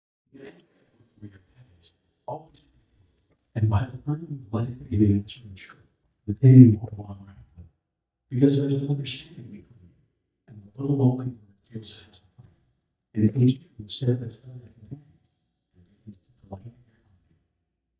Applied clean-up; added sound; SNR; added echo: neural mask model DeepFilterNet 3.